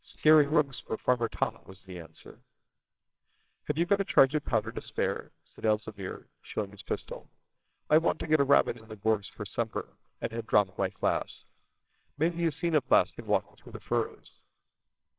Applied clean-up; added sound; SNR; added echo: neural separator model SepFormer WHAMR!.